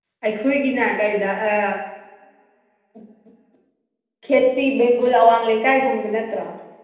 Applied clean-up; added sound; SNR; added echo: none; none; none; reverberation time 0.9 s.